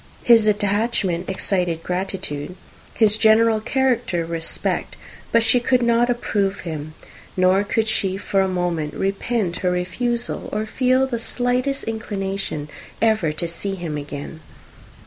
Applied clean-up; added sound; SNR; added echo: none; none; none; none.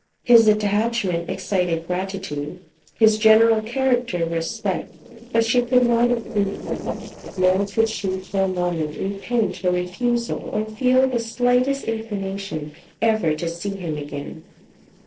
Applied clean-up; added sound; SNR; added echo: neural separator model SepFormer DNS4.